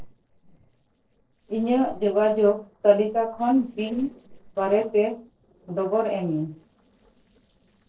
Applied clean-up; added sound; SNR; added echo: neural separator model SepFormer DNS4.